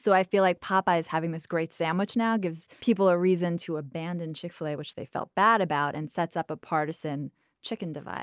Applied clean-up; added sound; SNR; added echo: none; none; none; none.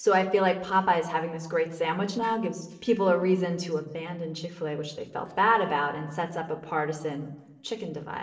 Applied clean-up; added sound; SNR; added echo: neural separator model SepFormer DNS4.